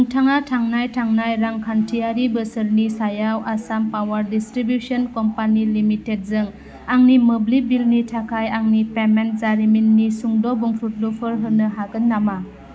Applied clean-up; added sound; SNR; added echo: none; none; none; none.